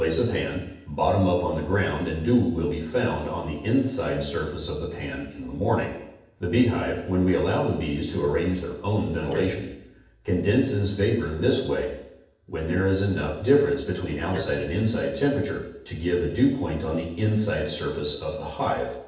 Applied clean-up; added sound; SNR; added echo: neural separator model SepFormer DNS4.